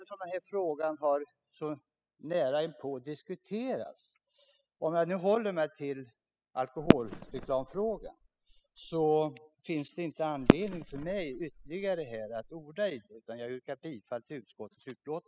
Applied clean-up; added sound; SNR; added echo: classical method spectral subtraction.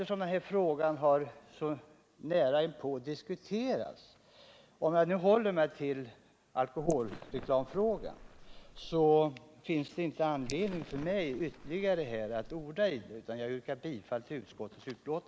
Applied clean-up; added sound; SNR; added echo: neural mask model Resemble Enhance denoiser.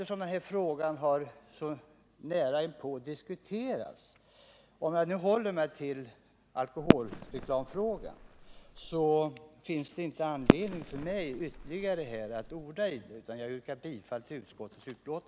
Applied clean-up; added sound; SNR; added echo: none; Fireworks; -2 dB; none.